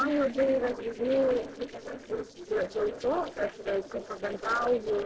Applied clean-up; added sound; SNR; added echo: neural separator model SepFormer DNS4.